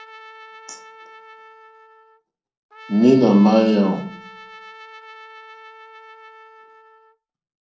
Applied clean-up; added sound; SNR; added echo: none; Trumpet; 20 dB; reverberation time 0.5 s.